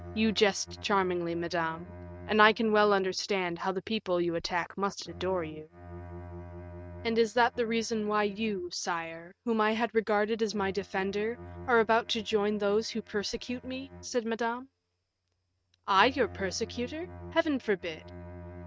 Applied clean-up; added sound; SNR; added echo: neural mask model RNNoise.